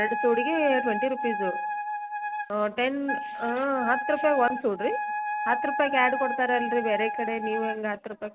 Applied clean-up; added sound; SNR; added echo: none; Wind instrument, woodwind instrument; 4 dB; none.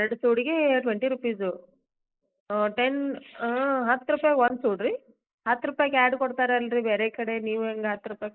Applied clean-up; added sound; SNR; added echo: neural mask model Resemble Enhance denoiser.